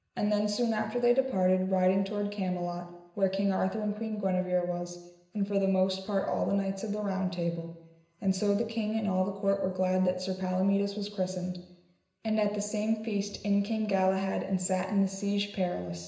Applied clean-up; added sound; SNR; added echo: none; none; none; reverberation time 0.9 s.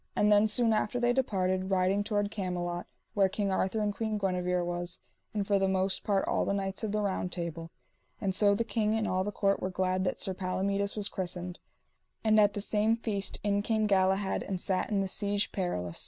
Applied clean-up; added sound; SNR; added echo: none; none; none; none.